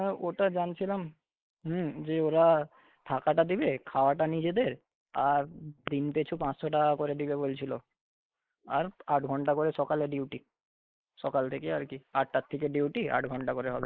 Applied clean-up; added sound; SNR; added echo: neural mask model Resemble Enhance denoiser.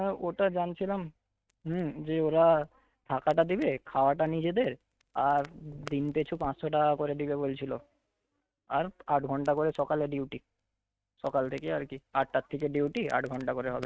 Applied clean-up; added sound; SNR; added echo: neural mask model RNNoise.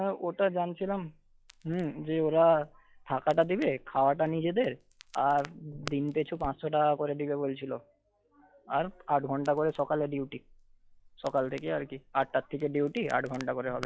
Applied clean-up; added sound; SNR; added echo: classical method log-MMSE.